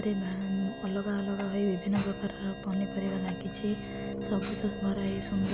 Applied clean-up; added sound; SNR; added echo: none; Tap / Wood + Alarm; 17 dB; none.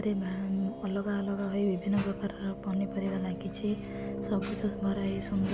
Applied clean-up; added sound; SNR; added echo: none; none; none; none.